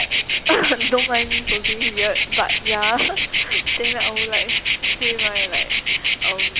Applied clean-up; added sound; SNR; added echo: none; Insect; -5 dB; none.